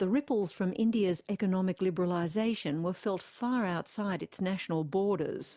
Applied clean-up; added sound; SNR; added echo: none; none; none; none.